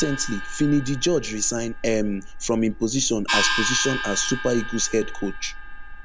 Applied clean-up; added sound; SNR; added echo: none; Gong; 4 dB; none.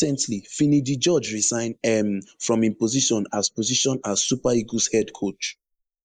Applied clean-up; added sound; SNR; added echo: neural mask model Resemble Enhance denoiser.